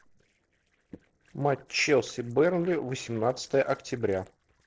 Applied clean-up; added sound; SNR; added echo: neural separator model SepFormer DNS4.